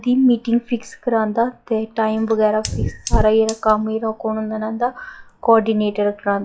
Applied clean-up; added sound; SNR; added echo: classical method log-MMSE.